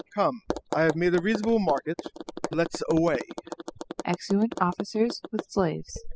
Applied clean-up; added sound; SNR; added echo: classical method spectral subtraction.